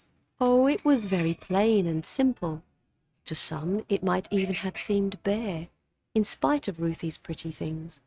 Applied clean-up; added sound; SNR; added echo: neural mask model RNNoise.